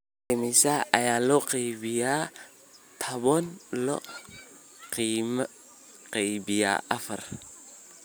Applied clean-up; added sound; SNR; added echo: none; none; none; none.